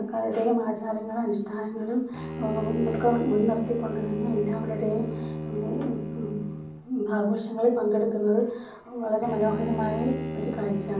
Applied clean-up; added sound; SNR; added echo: none; Bowed string instrument; 8 dB; reverberation time 0.6 s.